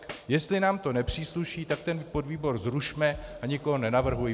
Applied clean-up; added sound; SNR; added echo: none; Tambourine; 15 dB; none.